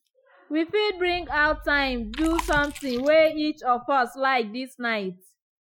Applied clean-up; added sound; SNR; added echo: classical method Wiener filter.